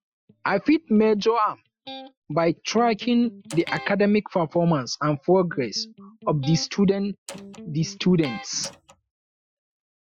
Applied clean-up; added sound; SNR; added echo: classical method Wiener filter.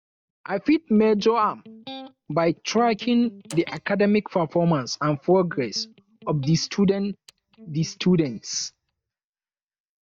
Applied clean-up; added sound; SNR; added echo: neural mask model DeepFilterNet 3.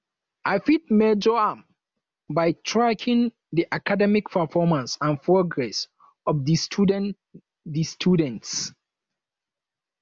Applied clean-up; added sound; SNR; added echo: none; none; none; none.